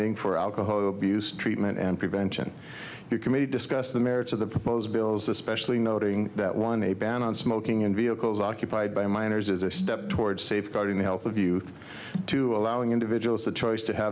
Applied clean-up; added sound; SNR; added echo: none; none; none; none.